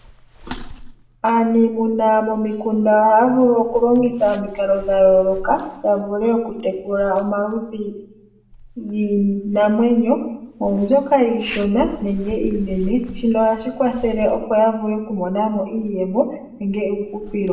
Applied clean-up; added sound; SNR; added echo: none; Zipper (clothing); 19 dB; reverberation time 0.7 s.